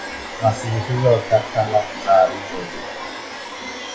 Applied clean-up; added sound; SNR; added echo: classical method log-MMSE.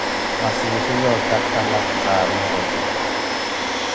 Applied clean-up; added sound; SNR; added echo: none; Domestic sounds, home sounds; -4 dB; none.